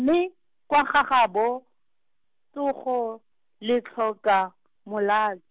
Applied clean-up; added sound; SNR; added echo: none; none; none; none.